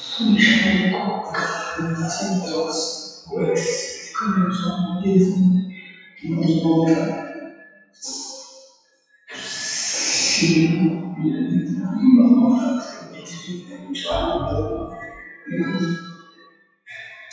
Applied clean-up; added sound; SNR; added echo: classical method WPE with log-MMSE.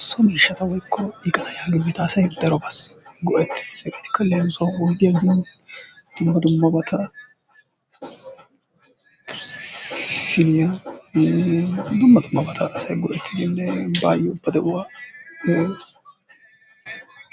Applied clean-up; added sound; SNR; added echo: none; none; none; none.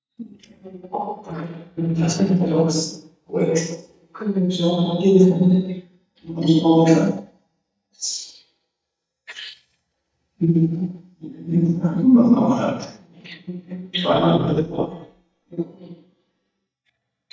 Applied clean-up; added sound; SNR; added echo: neural mask model DeepFilterNet 3.